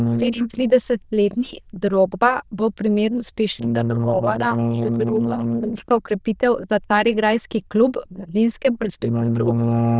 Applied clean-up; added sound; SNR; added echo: neural diffusion model UNIVERSE++.